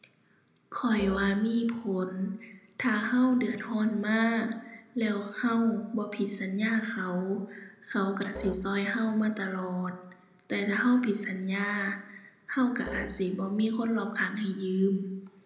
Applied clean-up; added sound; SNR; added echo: none; Musical instrument; 18 dB; reverberation time 0.7 s.